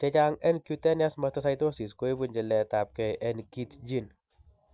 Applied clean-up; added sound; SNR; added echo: none; none; none; none.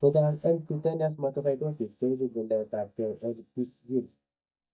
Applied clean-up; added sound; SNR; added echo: neural mask model DeepFilterNet 3.